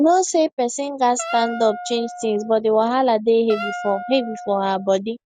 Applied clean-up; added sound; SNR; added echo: none; Wind instrument, woodwind instrument; 13 dB; none.